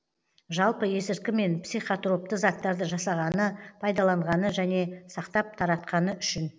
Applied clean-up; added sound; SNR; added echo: none; none; none; none.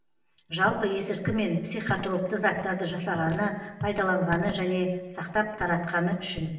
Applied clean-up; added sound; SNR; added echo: none; Walk, footsteps; 12 dB; reverberation time 1.0 s.